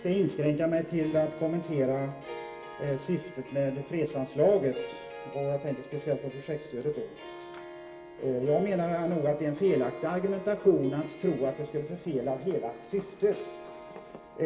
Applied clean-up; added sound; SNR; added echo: none; Harp; 15 dB; reverberation time 0.8 s.